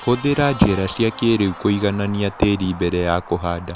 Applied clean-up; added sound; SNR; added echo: none; Guitar + Wind; 17 dB; none.